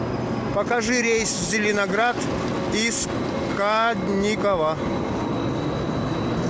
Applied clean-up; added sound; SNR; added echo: none; Toilet flush + Drum kit; 18 dB; none.